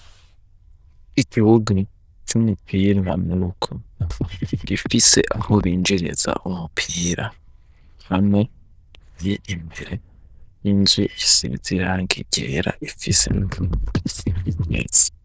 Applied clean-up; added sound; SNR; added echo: neural diffusion model UNIVERSE++.